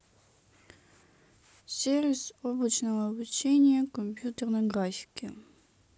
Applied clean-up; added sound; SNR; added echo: none; none; none; none.